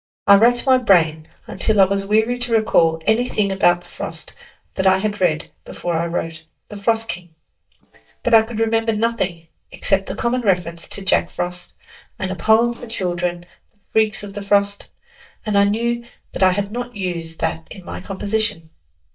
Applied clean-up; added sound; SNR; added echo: neural mask model DeepFilterNet 3.